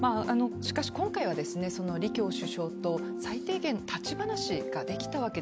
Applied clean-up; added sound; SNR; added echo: none; none; none; none.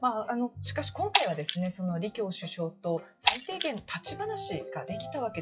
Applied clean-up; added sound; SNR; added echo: classical method WPE with log-MMSE.